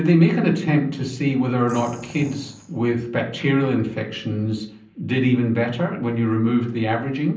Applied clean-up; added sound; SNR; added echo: none; Animal; 19 dB; reverberation time 0.6 s.